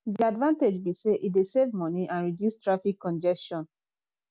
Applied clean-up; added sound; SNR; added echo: none; none; none; none.